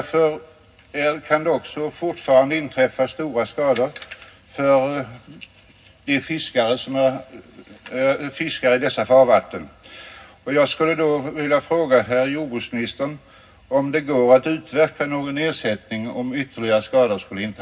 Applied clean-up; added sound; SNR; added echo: none; none; none; reverberation time 0.4 s.